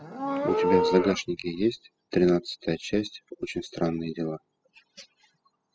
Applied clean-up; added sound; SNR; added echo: classical method spectral subtraction.